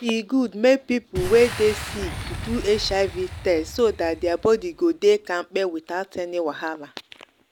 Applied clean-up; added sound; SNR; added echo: none; Boom; 14 dB; none.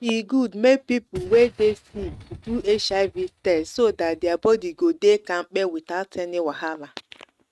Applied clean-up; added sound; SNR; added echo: neural mask model RNNoise.